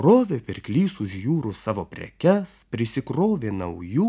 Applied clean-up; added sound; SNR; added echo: none; none; none; none.